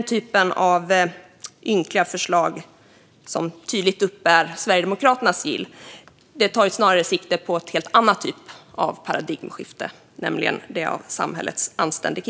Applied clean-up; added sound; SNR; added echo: none; none; none; none.